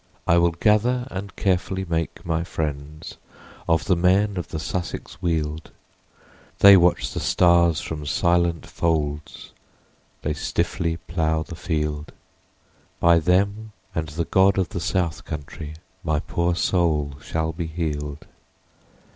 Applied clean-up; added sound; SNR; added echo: none; none; none; none.